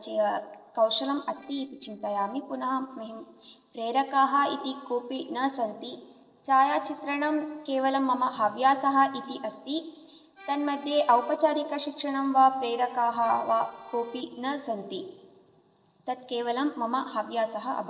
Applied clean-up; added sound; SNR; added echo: neural separator model SepFormer DNS4.